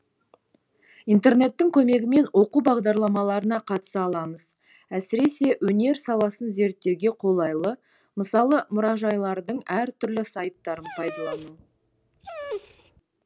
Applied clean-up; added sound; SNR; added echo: none; Dog; 15 dB; none.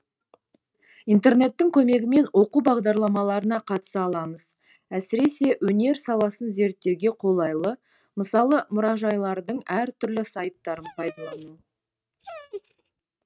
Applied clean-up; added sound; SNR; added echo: neural mask model RNNoise.